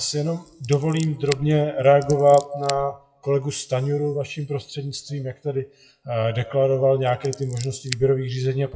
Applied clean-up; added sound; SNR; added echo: classical method WPE with log-MMSE.